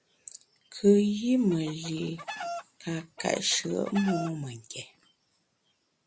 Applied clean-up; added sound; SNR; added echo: none; Chicken, rooster; 11 dB; none.